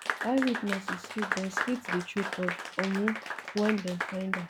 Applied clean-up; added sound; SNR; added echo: none; Applause / Clapping; 3 dB; none.